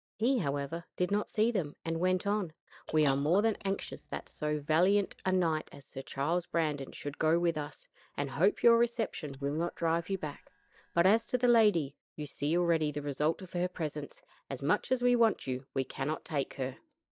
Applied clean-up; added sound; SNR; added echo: neural mask model DeepFilterNet 3.